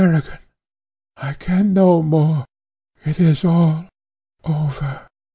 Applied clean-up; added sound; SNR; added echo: none; none; none; none.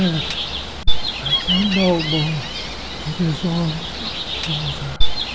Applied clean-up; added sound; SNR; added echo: none; Gull, seagull; -4 dB; reverberation time 2.3 s.